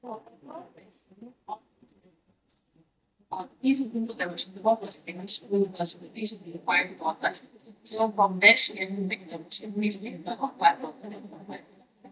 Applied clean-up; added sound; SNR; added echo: neural mask model DeepFilterNet 3.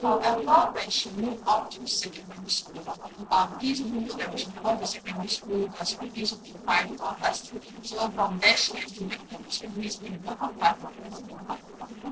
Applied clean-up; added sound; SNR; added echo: neural separator model SepFormer DNS4.